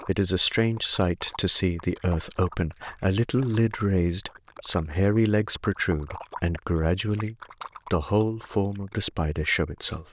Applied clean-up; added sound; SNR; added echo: neural diffusion model UNIVERSE++.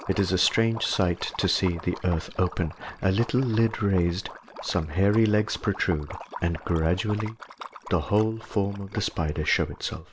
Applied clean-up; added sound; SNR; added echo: none; Liquid; 17 dB; none.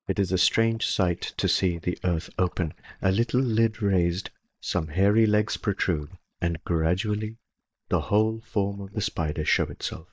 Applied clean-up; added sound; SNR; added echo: neural mask model DeepFilterNet 3.